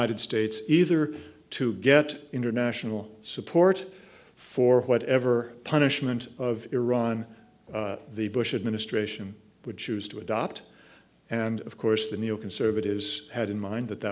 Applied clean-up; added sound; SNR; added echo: none; none; none; none.